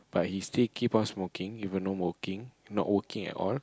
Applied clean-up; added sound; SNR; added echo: none; none; none; none.